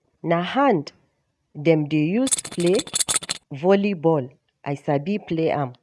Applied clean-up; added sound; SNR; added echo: neural mask model RNNoise.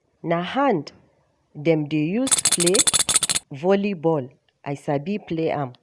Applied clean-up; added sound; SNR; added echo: none; Tools; -5 dB; none.